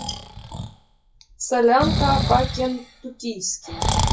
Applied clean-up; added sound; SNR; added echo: classical method WPE with log-MMSE.